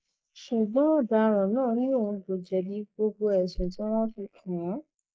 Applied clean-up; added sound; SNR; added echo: neural mask model Resemble Enhance denoiser.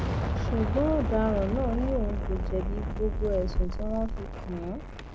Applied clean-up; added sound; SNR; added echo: none; Explosion; -1 dB; none.